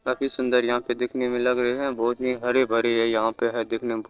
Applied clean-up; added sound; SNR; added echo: neural separator model SepFormer DNS4.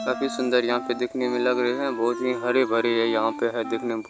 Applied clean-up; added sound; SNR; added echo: none; Keyboard (musical) + Wind instrument, woodwind instrument; 10 dB; none.